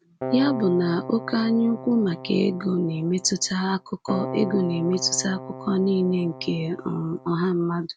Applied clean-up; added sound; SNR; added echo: none; Keyboard (musical); 12 dB; none.